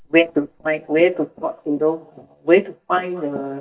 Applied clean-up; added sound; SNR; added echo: neural mask model DeepFilterNet 3.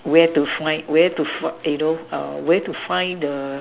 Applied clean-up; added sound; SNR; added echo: none; none; none; none.